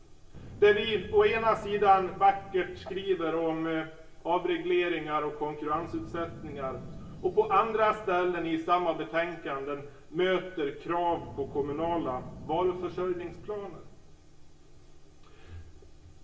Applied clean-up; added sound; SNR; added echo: none; Boom; 19 dB; reverberation time 0.3 s.